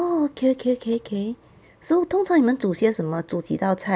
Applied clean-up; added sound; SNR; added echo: none; none; none; none.